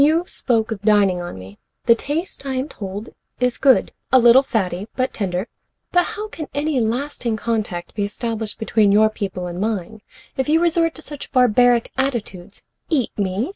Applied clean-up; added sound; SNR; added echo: none; none; none; none.